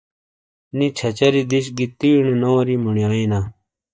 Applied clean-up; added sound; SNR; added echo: neural mask model DeepFilterNet 3.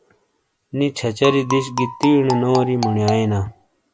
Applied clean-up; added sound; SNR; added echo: none; Marimba, xylophone; 7 dB; none.